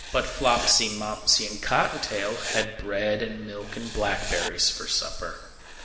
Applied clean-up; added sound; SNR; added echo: none; Writing; 11 dB; reverberation time 1.7 s.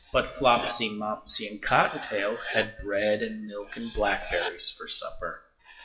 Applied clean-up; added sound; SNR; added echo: classical method WPE with log-MMSE.